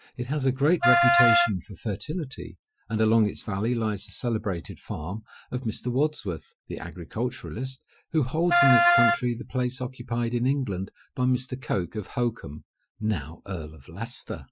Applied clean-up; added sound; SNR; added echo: classical method Wiener filter.